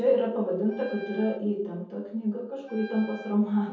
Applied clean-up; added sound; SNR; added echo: none; Wind instrument, woodwind instrument; 19 dB; reverberation time 0.7 s.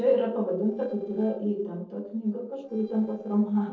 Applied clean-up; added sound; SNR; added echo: neural separator model SepFormer DNS4.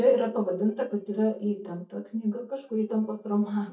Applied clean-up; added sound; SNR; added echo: neural mask model DeepFilterNet 3.